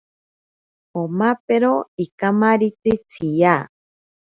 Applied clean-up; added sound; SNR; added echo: none; none; none; none.